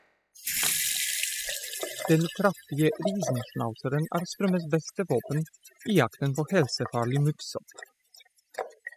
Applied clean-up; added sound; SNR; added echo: classical method spectral subtraction.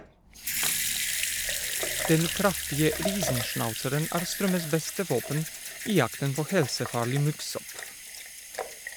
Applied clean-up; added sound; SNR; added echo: none; Sink (filling or washing) / Water tap, faucet / Liquid; 4 dB; none.